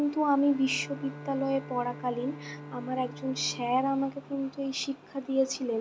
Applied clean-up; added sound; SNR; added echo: none; Bowed string instrument; 16 dB; none.